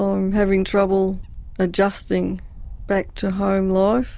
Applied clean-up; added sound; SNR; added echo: none; Wind / Bird; 14 dB; none.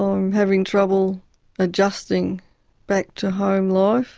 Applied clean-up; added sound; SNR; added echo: none; none; none; none.